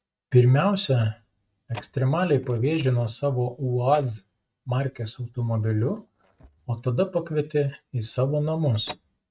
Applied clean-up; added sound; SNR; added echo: neural mask model RNNoise.